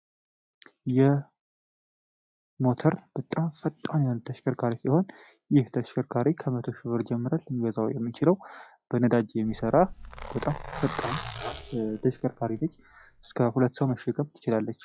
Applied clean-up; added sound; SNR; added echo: classical method log-MMSE.